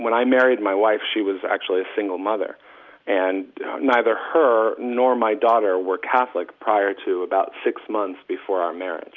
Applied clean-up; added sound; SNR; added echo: none; none; none; none.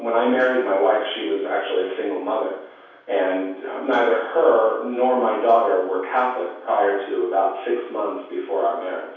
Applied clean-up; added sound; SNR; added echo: none; none; none; reverberation time 0.7 s.